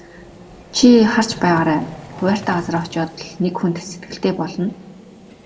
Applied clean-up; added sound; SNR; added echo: none; Vehicle; 18 dB; reverberation time 0.9 s.